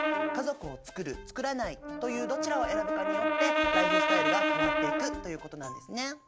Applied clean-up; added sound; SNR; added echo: none; Brass instrument; -4 dB; none.